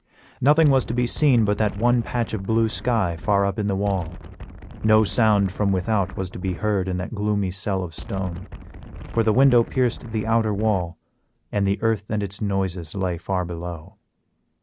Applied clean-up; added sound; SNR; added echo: none; Wind; 13 dB; none.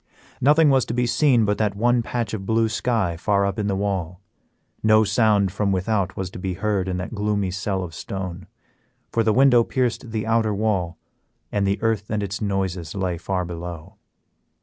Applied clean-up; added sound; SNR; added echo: none; none; none; none.